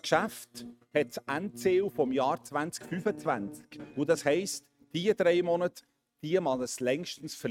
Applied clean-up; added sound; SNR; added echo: neural mask model RNNoise.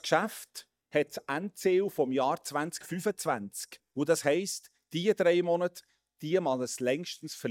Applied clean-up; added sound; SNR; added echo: neural mask model DeepFilterNet 3.